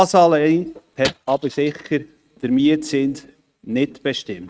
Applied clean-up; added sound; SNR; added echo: neural mask model RNNoise.